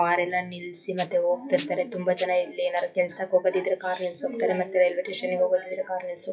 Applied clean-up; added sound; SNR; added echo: classical method WPE with log-MMSE.